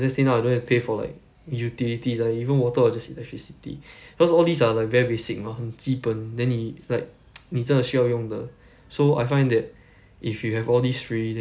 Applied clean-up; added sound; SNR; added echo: none; none; none; none.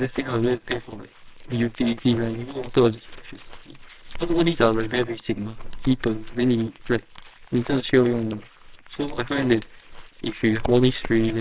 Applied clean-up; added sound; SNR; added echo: neural separator model SepFormer WHAMR!.